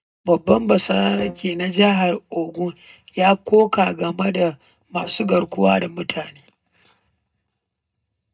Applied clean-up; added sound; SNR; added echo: neural mask model DeepFilterNet 3.